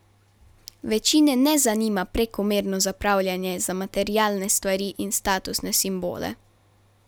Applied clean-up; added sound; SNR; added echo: none; none; none; none.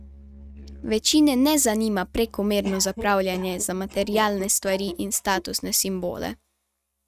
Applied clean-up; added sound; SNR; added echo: neural mask model RNNoise.